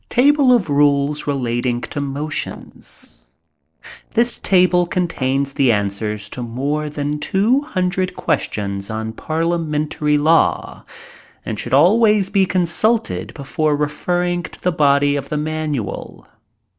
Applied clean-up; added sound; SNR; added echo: neural separator model SepFormer DNS4.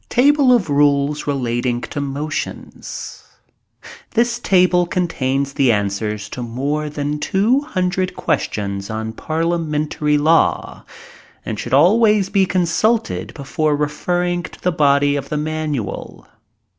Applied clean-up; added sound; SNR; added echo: none; none; none; none.